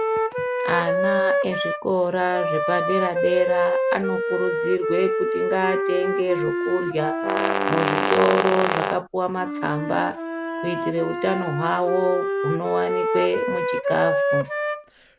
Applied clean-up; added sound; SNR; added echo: none; Brass instrument + Wind instrument, woodwind instrument; -1 dB; none.